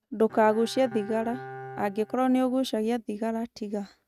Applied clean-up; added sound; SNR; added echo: neural mask model RNNoise.